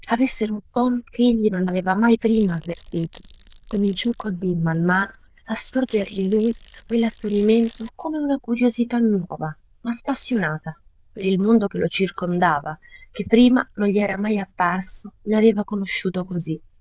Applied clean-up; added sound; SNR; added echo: neural diffusion model UNIVERSE++.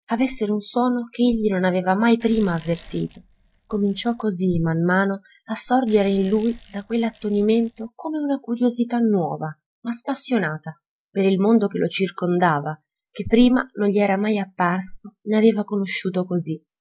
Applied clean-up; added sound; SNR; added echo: neural mask model DeepFilterNet 3.